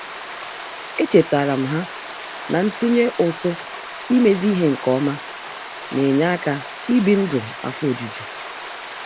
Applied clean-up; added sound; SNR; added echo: none; Stream; 12 dB; none.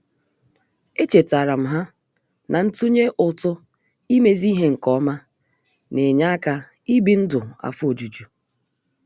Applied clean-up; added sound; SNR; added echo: none; none; none; none.